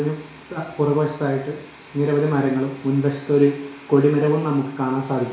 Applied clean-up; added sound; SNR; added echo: none; none; none; reverberation time 0.7 s.